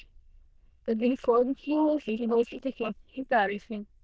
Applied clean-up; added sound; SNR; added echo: neural diffusion model UNIVERSE++.